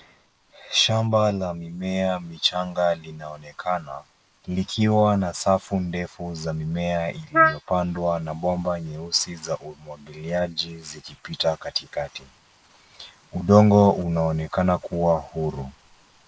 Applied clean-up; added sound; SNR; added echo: neural mask model Resemble Enhance denoiser.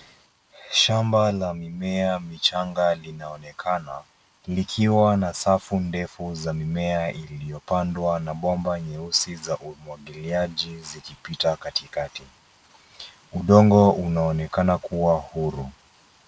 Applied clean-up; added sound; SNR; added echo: none; none; none; none.